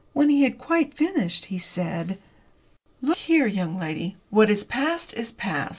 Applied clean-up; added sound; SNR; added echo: none; none; none; none.